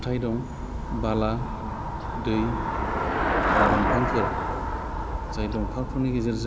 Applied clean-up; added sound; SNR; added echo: none; Traffic noise, roadway noise / Bicycle; -2 dB; none.